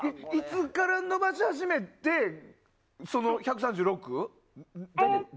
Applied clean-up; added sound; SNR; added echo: none; none; none; none.